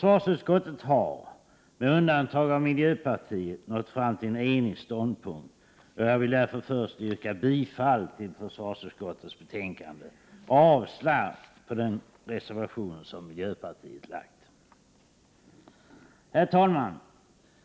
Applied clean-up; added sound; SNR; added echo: none; none; none; none.